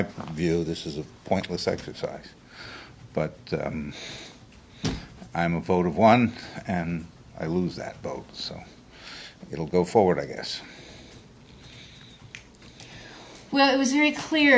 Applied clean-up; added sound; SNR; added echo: none; none; none; none.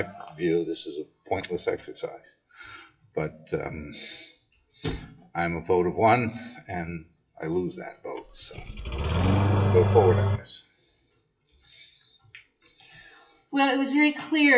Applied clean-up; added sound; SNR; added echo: classical method WPE with log-MMSE.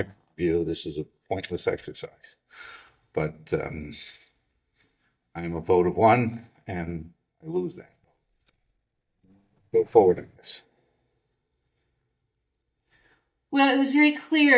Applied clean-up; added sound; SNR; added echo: neural mask model DeepFilterNet 3.